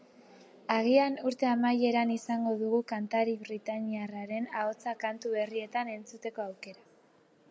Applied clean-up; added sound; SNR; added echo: none; none; none; none.